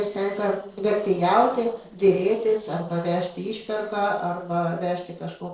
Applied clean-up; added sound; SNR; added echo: neural separator model SepFormer DNS4.